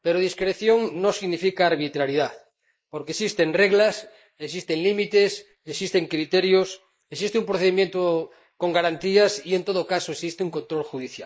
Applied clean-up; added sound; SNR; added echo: neural mask model Resemble Enhance denoiser.